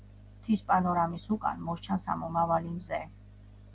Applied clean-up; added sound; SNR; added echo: none; none; none; none.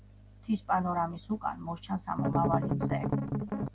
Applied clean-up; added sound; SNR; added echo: none; Strum; -3 dB; none.